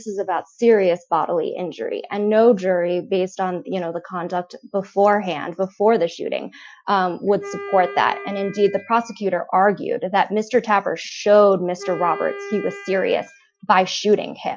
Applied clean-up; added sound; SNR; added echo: classical method Wiener filter.